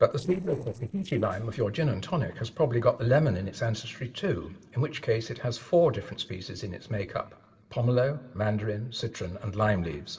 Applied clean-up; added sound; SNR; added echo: neural separator model SepFormer DNS4.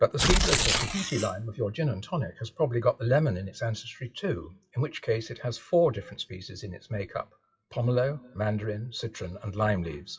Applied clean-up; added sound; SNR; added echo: classical method WPE with log-MMSE.